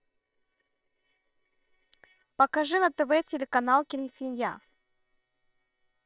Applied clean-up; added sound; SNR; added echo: neural separator model SepFormer WHAM!.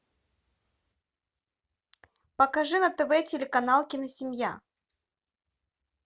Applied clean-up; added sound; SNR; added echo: none; none; none; none.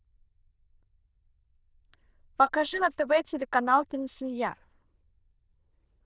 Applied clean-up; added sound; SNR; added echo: neural diffusion model UNIVERSE++.